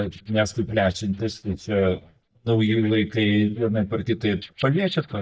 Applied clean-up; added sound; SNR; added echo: neural mask model DeepFilterNet 3.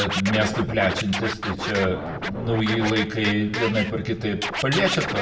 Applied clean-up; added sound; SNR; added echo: none; Scratching (performance technique); 6 dB; reverberation time 0.5 s.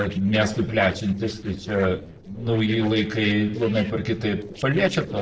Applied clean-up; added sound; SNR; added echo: neural separator model SepFormer DNS4.